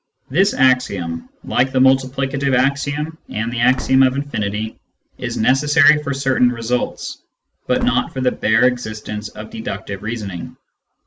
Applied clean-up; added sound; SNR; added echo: none; Slam / Wood; 14 dB; none.